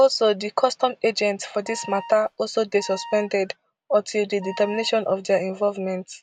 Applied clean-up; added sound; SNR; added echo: none; Wind instrument, woodwind instrument; 17 dB; none.